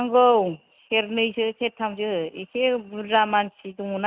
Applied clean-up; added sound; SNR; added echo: none; none; none; none.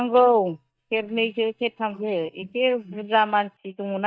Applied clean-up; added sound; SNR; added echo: neural mask model DeepFilterNet 3.